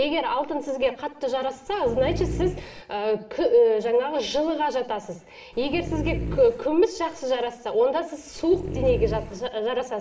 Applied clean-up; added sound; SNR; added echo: none; Dog; 6 dB; reverberation time 0.9 s.